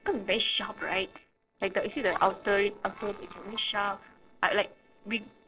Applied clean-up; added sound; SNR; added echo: neural separator model SepFormer DNS4.